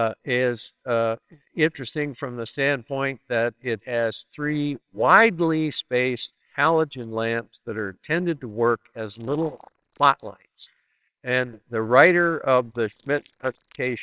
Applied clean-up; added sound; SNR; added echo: neural separator model SepFormer WHAMR!.